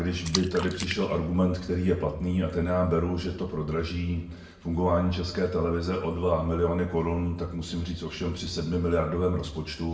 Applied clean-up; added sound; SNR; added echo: none; Splash, splatter; 11 dB; reverberation time 0.7 s.